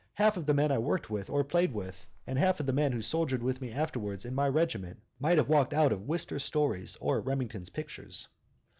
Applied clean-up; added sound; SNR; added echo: none; Livestock, farm animals, working animals; 19 dB; none.